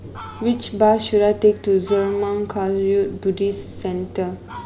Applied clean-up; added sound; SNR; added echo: none; Fowl + Bell; 20 dB; none.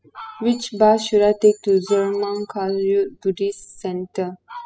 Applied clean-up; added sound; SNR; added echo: classical method spectral subtraction.